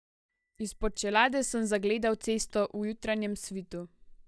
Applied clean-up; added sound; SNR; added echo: neural mask model DeepFilterNet 3.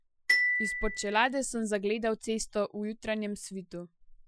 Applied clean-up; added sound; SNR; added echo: classical method Wiener filter.